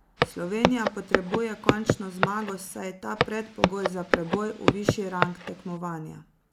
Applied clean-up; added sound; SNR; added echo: none; Walk, footsteps; -4 dB; none.